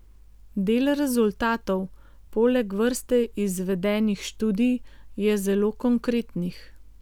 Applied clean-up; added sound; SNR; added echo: none; none; none; none.